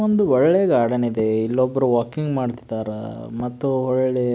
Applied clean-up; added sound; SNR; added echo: none; none; none; none.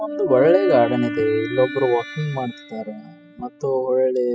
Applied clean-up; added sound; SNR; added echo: classical method spectral subtraction.